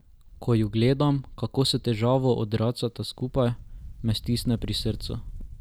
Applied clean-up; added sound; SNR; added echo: none; Wind; 15 dB; none.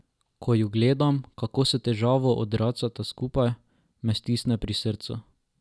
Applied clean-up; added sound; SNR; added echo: none; none; none; none.